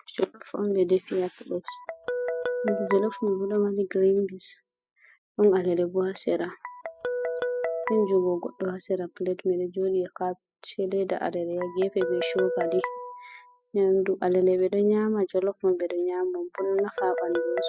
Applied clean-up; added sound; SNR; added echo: classical method spectral subtraction.